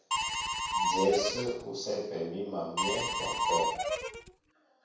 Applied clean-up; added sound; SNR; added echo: none; Harmonica; -3 dB; reverberation time 0.7 s.